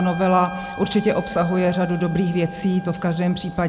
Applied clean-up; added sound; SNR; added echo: none; Bird vocalization, bird call, bird song + Trumpet; 13 dB; none.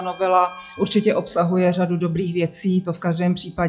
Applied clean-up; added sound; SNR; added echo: classical method log-MMSE.